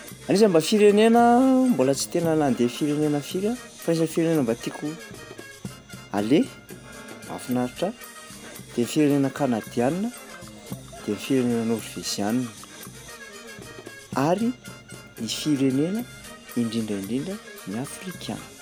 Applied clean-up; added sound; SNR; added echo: none; Brass instrument / Percussion; 17 dB; none.